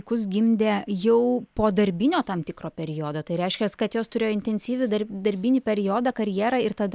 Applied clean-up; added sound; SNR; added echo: none; none; none; none.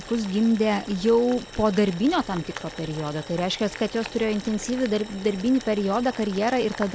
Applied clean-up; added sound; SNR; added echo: none; Boiling; 15 dB; none.